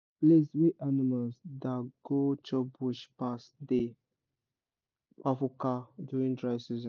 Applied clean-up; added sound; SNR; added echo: none; none; none; none.